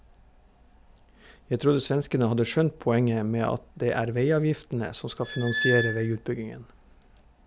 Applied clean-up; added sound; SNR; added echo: none; Squeak; 3 dB; none.